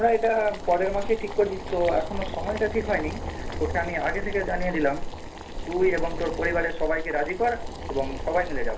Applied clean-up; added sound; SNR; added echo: none; Boiling; 5 dB; reverberation time 0.3 s.